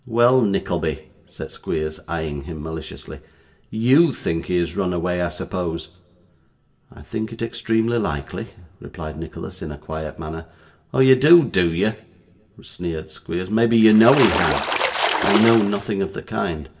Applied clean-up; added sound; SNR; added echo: none; Splash, splatter; 2 dB; reverberation time 0.7 s.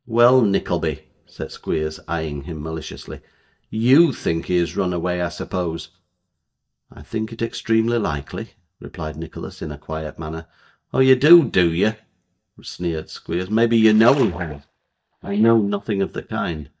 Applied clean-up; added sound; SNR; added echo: neural mask model DeepFilterNet 3.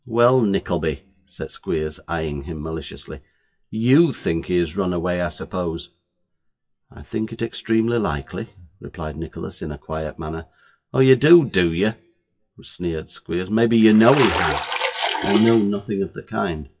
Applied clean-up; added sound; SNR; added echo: classical method WPE with log-MMSE.